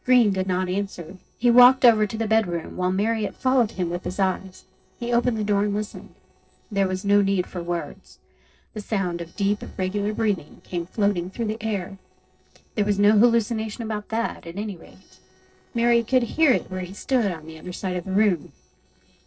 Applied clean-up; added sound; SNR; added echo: neural separator model SepFormer DNS4.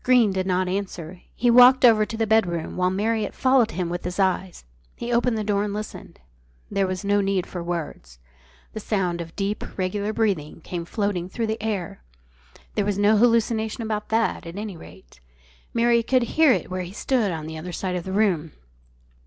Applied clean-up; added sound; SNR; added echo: none; none; none; none.